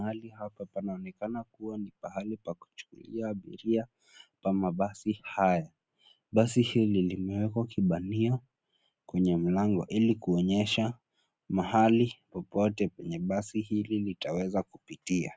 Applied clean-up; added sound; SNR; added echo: none; none; none; none.